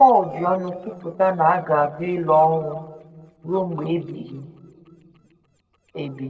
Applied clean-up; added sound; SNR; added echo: neural separator model SepFormer DNS4.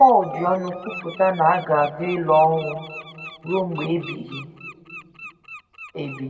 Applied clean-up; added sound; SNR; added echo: none; Bird; 17 dB; reverberation time 1.3 s.